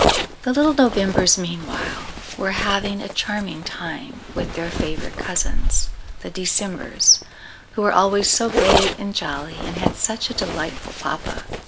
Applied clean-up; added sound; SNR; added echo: none; Zipper (clothing); 2 dB; none.